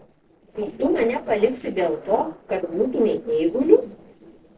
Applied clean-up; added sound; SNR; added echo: neural separator model SepFormer DNS4.